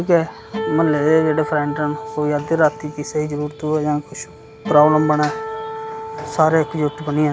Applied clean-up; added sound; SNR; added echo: none; Acoustic guitar; 10 dB; none.